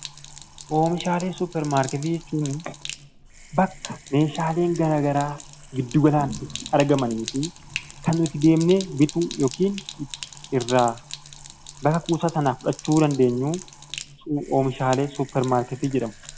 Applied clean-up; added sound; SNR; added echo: none; Sink (filling or washing); 15 dB; none.